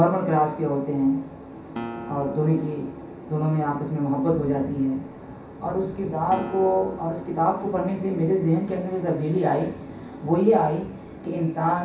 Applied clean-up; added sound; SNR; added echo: none; Acoustic guitar; 17 dB; reverberation time 0.7 s.